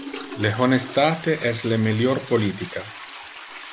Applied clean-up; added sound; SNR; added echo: none; Toilet flush; 15 dB; none.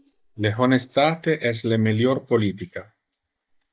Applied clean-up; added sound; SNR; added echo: neural mask model DeepFilterNet 3.